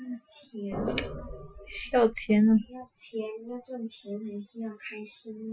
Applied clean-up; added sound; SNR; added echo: classical method Wiener filter.